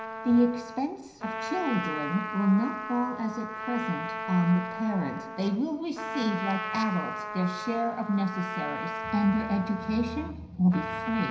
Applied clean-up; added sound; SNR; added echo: none; Trumpet; 7 dB; reverberation time 0.9 s.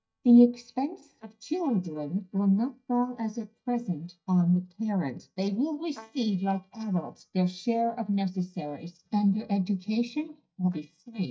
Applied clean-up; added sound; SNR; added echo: neural mask model DeepFilterNet 3.